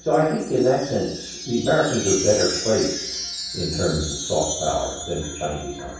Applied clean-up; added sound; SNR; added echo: none; Wind chime; 8 dB; reverberation time 0.7 s.